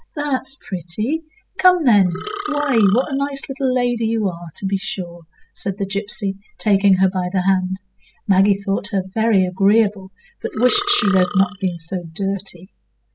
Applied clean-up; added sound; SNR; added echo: classical method spectral subtraction.